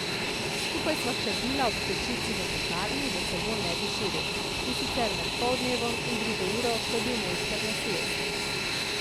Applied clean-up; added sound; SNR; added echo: none; Fixed-wing aircraft, airplane; -4 dB; none.